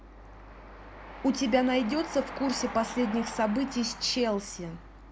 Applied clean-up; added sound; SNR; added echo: none; Train; 13 dB; none.